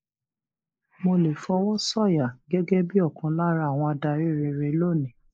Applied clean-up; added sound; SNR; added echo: neural mask model Resemble Enhance denoiser.